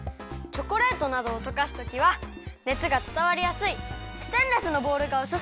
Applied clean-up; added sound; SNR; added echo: none; none; none; none.